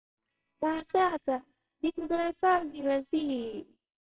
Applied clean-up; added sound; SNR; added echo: neural separator model SepFormer WHAMR!.